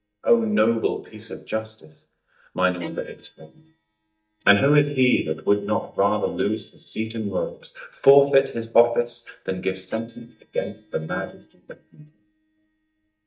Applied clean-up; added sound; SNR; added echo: neural mask model DeepFilterNet 3.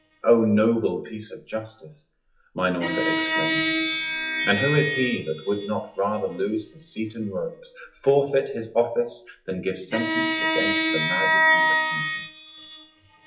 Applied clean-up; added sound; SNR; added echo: classical method WPE with log-MMSE.